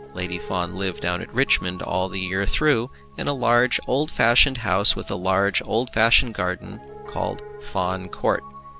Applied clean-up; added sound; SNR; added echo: none; Piano; 19 dB; none.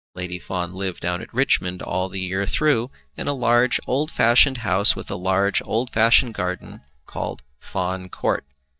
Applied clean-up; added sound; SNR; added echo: neural mask model DeepFilterNet 3.